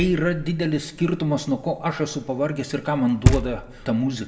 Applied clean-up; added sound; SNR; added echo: none; Knock; 4 dB; reverberation time 0.7 s.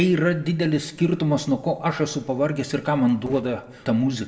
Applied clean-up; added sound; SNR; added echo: neural separator model SepFormer DNS4.